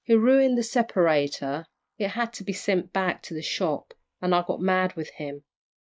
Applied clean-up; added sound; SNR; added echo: neural mask model Resemble Enhance denoiser.